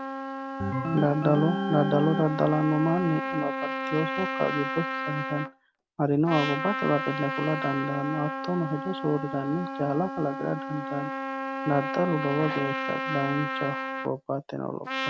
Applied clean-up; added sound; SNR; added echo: none; Organ + Trumpet; 4 dB; none.